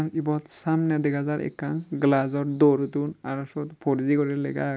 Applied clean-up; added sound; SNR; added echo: none; none; none; none.